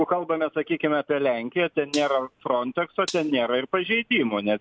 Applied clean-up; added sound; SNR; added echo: none; Gunshot, gunfire; 17 dB; none.